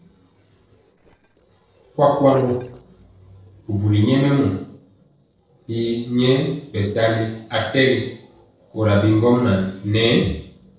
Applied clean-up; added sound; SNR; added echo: neural separator model SepFormer DNS4.